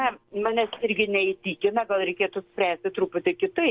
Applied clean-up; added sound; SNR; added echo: neural separator model SepFormer DNS4.